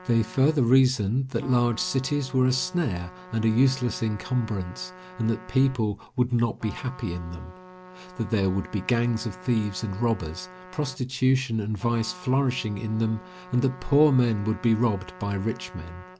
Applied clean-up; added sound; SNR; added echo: none; Trumpet; 20 dB; none.